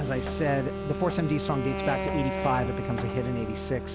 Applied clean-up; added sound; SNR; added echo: none; Accelerating, revving, vroom + Wind instrument, woodwind instrument; 3 dB; none.